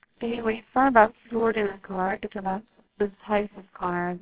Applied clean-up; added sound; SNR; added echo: neural separator model SepFormer WHAMR!.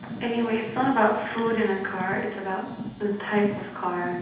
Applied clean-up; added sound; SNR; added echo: none; Car; 12 dB; reverberation time 0.8 s.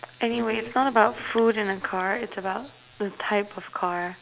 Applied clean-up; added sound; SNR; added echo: none; none; none; none.